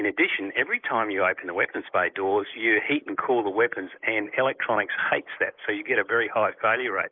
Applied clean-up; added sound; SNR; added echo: neural mask model Resemble Enhance denoiser.